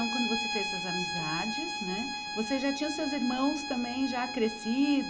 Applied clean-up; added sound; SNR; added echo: none; Bowed string instrument; 4 dB; none.